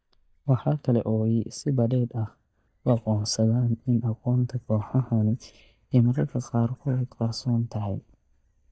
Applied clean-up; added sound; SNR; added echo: neural mask model DeepFilterNet 3.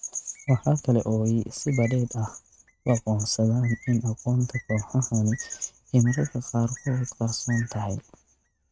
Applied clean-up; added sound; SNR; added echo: neural mask model RNNoise.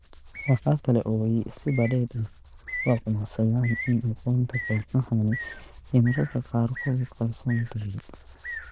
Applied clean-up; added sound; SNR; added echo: neural diffusion model UNIVERSE++.